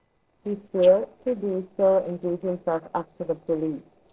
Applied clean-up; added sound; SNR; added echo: neural separator model SepFormer DNS4.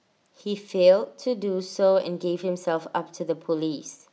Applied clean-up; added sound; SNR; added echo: none; none; none; none.